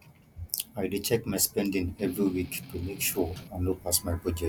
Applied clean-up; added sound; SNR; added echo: none; Strum; 14 dB; none.